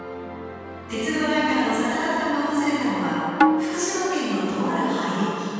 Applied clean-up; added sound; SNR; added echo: none; Tabla; 0 dB; reverberation time 2.1 s.